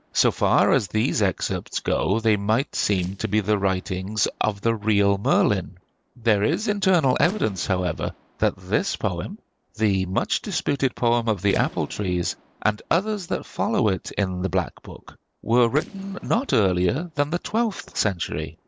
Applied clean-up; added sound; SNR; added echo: neural separator model SepFormer DNS4.